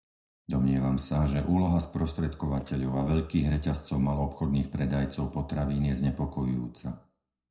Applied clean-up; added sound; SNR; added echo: neural separator model SepFormer DNS4.